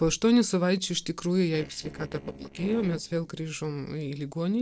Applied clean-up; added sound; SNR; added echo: neural separator model SepFormer DNS4.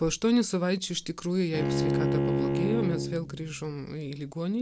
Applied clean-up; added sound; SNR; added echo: none; Bowed string instrument; 0 dB; none.